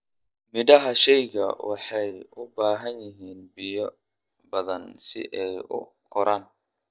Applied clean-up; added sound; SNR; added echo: neural mask model DeepFilterNet 3.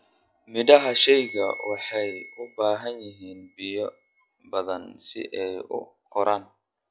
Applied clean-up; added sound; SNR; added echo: classical method log-MMSE.